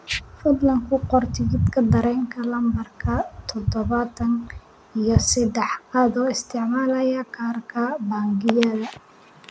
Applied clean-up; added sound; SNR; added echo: none; none; none; none.